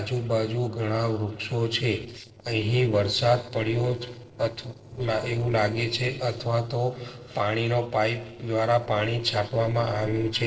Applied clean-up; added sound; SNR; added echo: neural separator model SepFormer DNS4.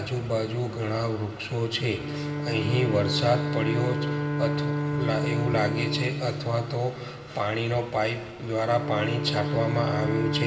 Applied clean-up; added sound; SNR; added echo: none; Bowed string instrument; 3 dB; reverberation time 1.7 s.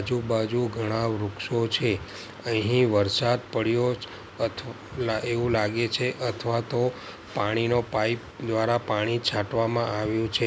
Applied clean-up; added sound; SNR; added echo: none; none; none; none.